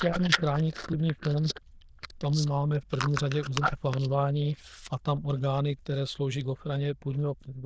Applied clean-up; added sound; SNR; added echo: neural diffusion model UNIVERSE++.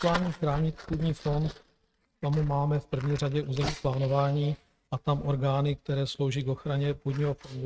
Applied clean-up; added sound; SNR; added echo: neural mask model RNNoise.